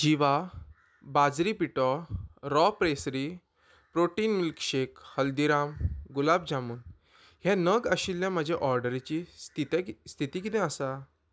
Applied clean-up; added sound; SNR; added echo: none; none; none; none.